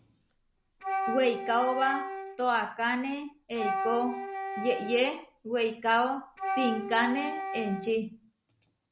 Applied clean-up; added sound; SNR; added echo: none; Wind instrument, woodwind instrument; 5 dB; none.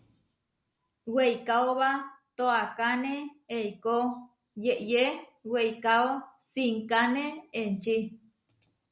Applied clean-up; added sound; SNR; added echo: none; none; none; none.